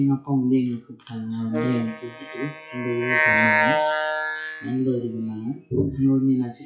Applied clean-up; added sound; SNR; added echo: classical method WPE with log-MMSE.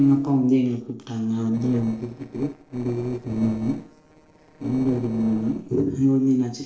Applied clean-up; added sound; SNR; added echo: neural separator model SepFormer DNS4.